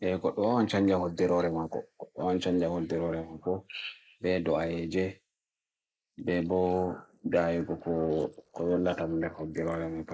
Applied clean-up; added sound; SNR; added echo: neural mask model Resemble Enhance denoiser.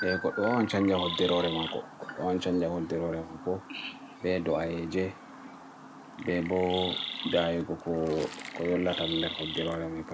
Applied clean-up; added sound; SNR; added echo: none; Chirp, tweet + Chirp, tweet; 9 dB; none.